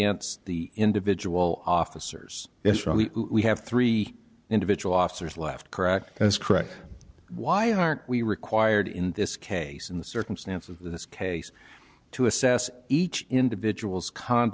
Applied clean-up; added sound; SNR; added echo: none; none; none; none.